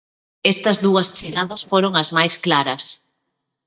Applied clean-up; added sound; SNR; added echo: neural mask model DeepFilterNet 3.